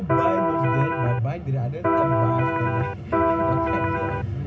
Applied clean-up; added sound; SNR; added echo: none; Electric guitar; -4 dB; reverberation time 0.4 s.